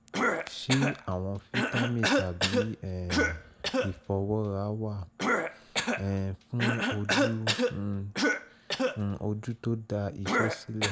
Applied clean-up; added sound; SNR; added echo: none; Cough; -1 dB; none.